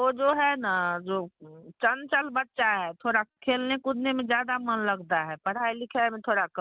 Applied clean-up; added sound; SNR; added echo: none; none; none; none.